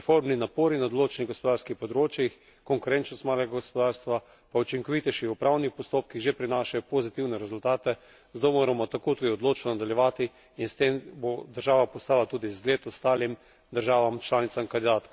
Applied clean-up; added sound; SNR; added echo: none; none; none; none.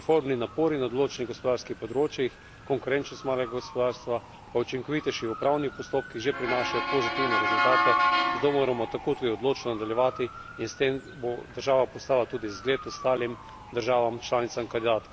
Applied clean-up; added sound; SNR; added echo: none; Motor vehicle (road) / Siren; 5 dB; none.